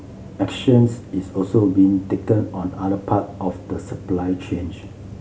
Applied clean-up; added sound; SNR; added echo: none; none; none; none.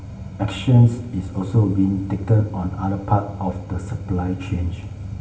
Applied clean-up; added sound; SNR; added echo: none; none; none; reverberation time 2.4 s.